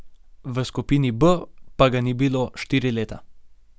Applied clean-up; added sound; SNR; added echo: none; none; none; none.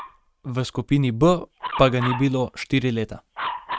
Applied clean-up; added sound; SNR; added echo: neural mask model RNNoise.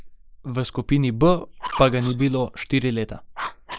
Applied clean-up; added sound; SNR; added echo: neural mask model Resemble Enhance denoiser.